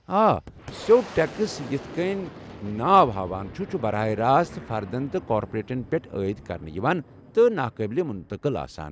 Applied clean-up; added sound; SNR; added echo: none; Boom; 17 dB; none.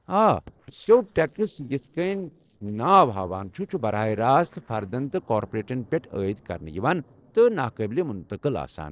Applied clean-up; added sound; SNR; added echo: neural separator model SepFormer DNS4.